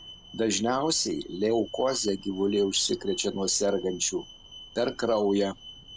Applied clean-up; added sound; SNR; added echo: none; Alarm; 19 dB; none.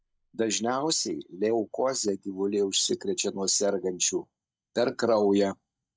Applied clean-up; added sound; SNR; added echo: neural mask model DeepFilterNet 3.